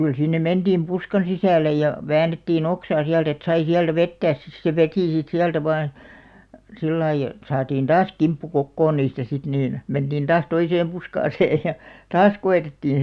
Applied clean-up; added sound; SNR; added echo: none; none; none; none.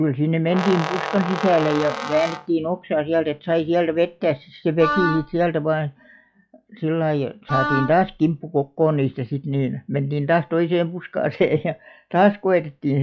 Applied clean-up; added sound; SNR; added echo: classical method log-MMSE.